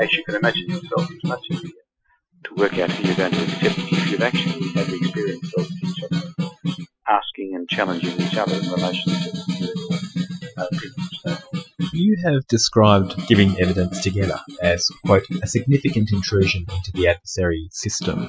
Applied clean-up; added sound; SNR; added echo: classical method Wiener filter.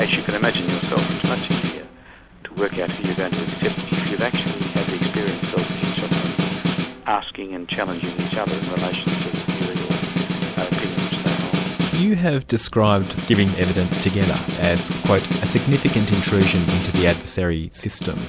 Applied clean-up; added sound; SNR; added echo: none; Snare drum; 1 dB; none.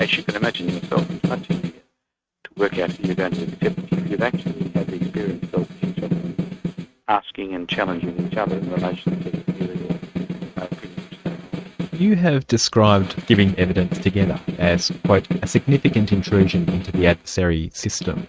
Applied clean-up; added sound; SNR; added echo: neural mask model RNNoise.